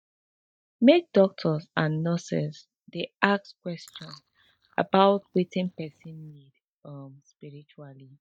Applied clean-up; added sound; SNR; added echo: neural mask model DeepFilterNet 3.